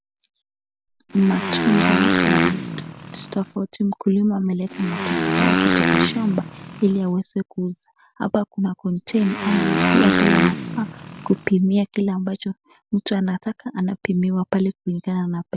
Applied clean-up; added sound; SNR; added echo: none; Motorcycle; -1 dB; none.